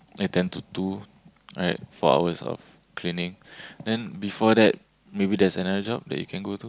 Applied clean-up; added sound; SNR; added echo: none; none; none; none.